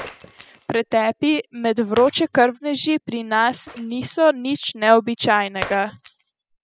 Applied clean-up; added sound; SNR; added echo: classical method spectral subtraction.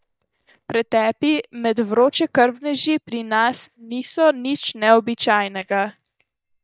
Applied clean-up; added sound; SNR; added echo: neural mask model DeepFilterNet 3.